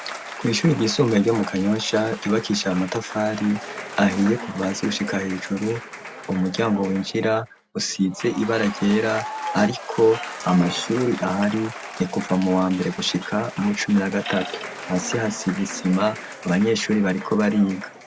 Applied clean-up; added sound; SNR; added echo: none; Applause / Crowd / Cheering; 13 dB; none.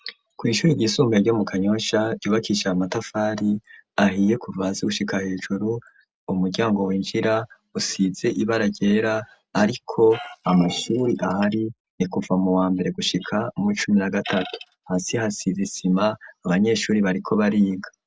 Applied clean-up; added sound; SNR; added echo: none; none; none; none.